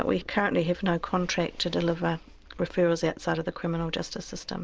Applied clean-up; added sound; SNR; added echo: none; none; none; none.